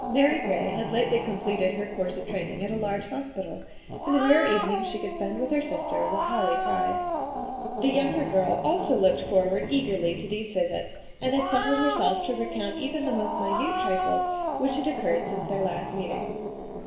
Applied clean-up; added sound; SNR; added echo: none; Growling; 4 dB; reverberation time 1.2 s.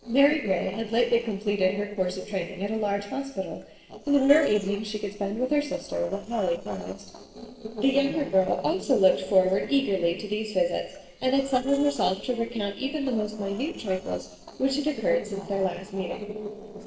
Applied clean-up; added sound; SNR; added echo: neural separator model SepFormer DNS4.